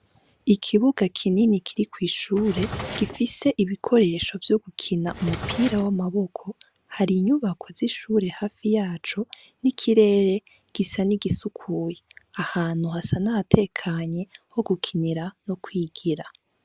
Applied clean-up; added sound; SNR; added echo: none; Drawer open or close; 9 dB; none.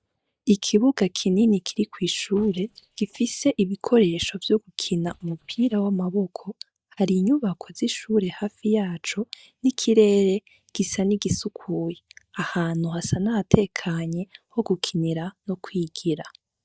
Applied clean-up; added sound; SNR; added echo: neural mask model DeepFilterNet 3.